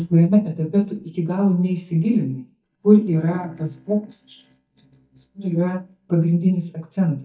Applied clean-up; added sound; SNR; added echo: neural mask model DeepFilterNet 3.